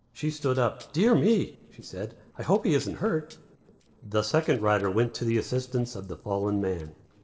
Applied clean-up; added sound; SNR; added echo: neural separator model SepFormer DNS4.